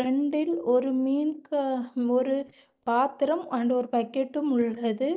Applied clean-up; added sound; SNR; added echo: neural mask model DeepFilterNet 3.